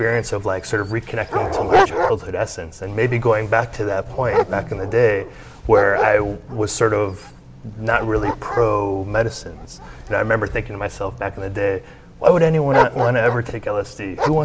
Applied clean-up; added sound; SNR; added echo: none; Dog; 6 dB; none.